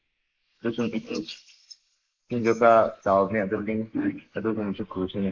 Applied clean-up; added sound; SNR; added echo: neural mask model Resemble Enhance denoiser.